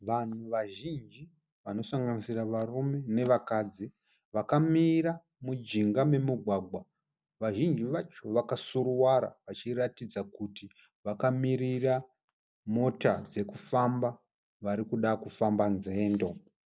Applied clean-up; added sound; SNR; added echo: none; none; none; none.